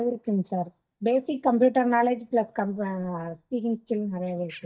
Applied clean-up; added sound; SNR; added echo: neural mask model DeepFilterNet 3.